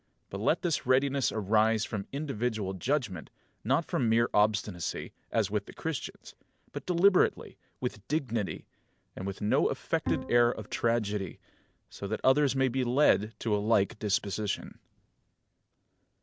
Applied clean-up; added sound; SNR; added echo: none; Bowed string instrument; 9 dB; none.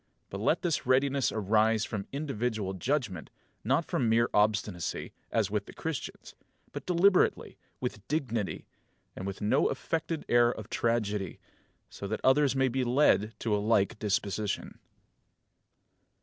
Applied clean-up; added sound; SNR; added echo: none; none; none; none.